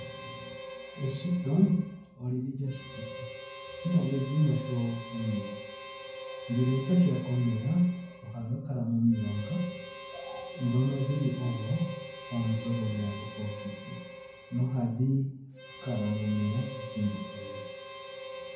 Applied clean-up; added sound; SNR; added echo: none; Harmonica; 12 dB; reverberation time 0.9 s.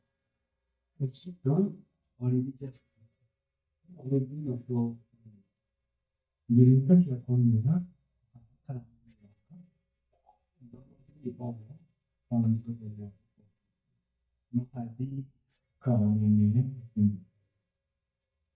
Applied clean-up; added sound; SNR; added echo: neural mask model DeepFilterNet 3.